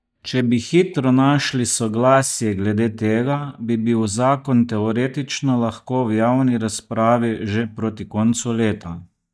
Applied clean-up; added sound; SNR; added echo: neural mask model DeepFilterNet 3.